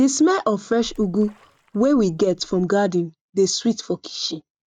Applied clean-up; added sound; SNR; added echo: neural mask model RNNoise.